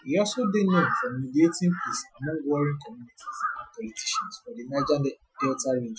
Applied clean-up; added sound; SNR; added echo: classical method Wiener filter.